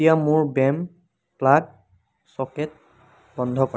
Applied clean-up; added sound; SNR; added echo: none; none; none; none.